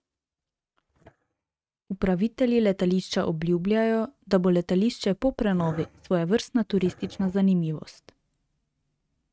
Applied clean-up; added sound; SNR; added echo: neural mask model RNNoise.